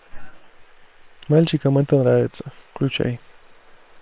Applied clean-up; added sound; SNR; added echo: neural separator model SepFormer WHAM!.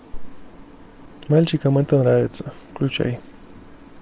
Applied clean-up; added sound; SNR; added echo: none; none; none; none.